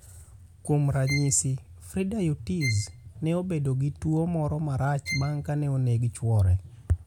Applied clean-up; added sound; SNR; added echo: none; Bowed string instrument; 13 dB; none.